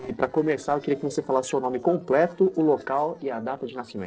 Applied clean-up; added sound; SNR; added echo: neural separator model SepFormer DNS4.